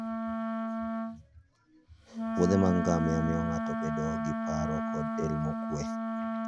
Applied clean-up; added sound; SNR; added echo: none; Wind instrument, woodwind instrument; 0 dB; none.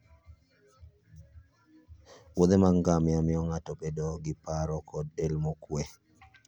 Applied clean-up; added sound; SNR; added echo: none; none; none; none.